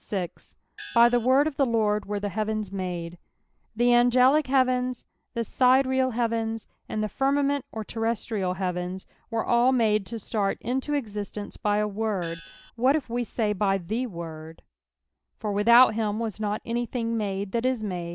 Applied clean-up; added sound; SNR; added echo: none; Gong; 17 dB; none.